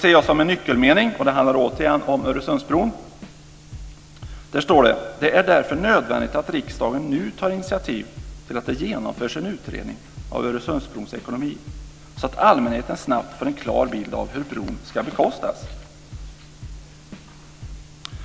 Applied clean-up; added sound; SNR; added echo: none; Drum / Drum kit; 17 dB; none.